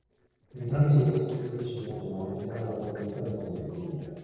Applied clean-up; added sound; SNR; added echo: neural separator model SepFormer DNS4.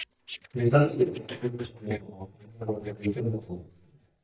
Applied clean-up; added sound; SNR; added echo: neural mask model DeepFilterNet 3.